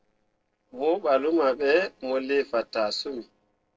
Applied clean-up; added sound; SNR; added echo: neural separator model SepFormer DNS4.